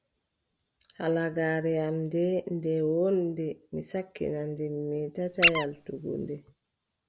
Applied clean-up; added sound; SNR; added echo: none; Squeak; -3 dB; none.